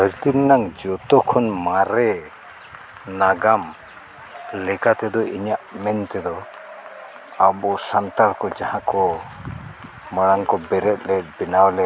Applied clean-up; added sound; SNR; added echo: none; none; none; none.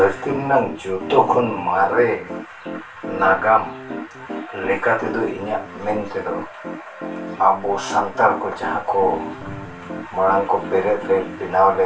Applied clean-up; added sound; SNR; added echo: none; Piano; 12 dB; reverberation time 0.2 s.